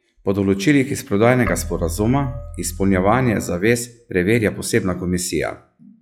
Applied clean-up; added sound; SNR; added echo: classical method log-MMSE.